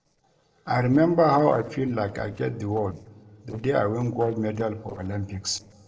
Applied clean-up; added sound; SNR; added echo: neural separator model SepFormer DNS4.